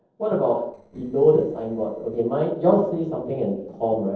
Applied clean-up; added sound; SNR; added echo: neural separator model SepFormer DNS4.